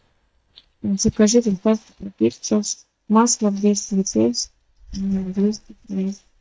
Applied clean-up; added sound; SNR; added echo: neural mask model DeepFilterNet 3.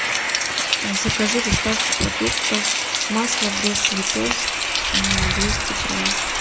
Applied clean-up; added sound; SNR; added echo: none; Rain; -5 dB; reverberation time 0.4 s.